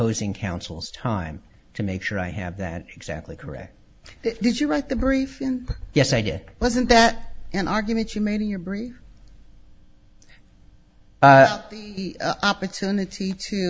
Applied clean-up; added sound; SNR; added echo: none; none; none; none.